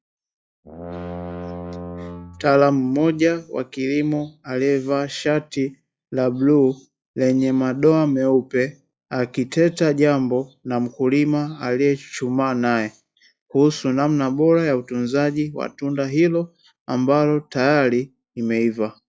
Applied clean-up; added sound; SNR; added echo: classical method log-MMSE.